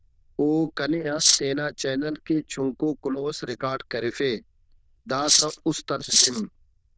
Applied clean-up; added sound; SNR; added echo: neural diffusion model UNIVERSE++.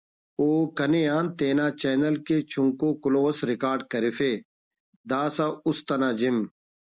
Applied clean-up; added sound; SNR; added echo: none; none; none; none.